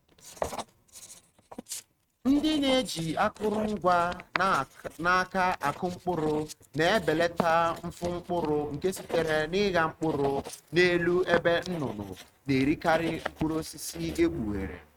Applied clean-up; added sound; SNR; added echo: neural mask model RNNoise.